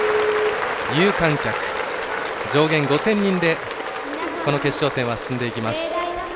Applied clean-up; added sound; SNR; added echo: none; Telephone; 9 dB; none.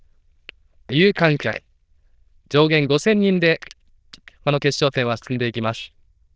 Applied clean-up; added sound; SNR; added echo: neural diffusion model UNIVERSE++.